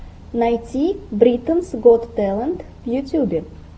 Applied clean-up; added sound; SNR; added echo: none; none; none; none.